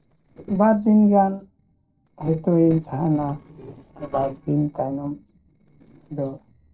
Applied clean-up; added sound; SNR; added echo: neural separator model SepFormer DNS4.